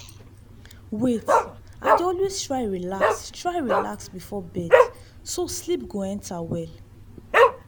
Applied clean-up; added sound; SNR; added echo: none; Dog; -5 dB; none.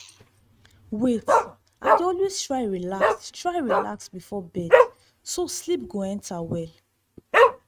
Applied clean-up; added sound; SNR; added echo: neural mask model RNNoise.